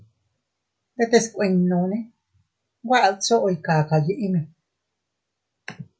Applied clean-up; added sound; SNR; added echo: none; none; none; none.